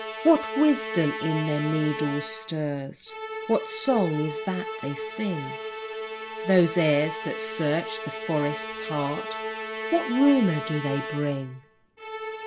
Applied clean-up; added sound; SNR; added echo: none; Musical instrument; 8 dB; none.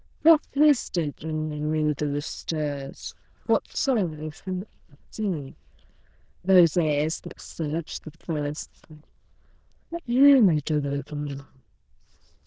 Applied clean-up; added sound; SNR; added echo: neural diffusion model UNIVERSE++.